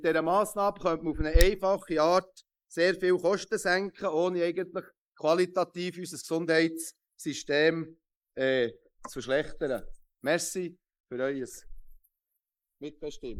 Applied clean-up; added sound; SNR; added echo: neural mask model Resemble Enhance denoiser.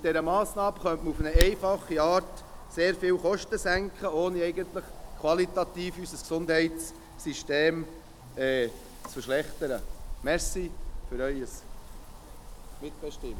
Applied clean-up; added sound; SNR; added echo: none; Wind; 6 dB; none.